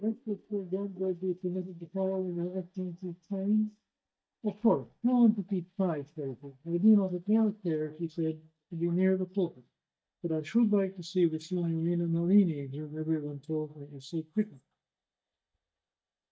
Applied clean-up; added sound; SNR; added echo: neural mask model DeepFilterNet 3.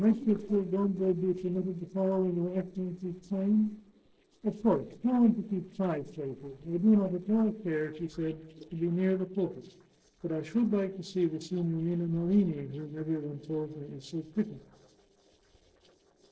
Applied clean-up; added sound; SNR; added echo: neural separator model SepFormer DNS4.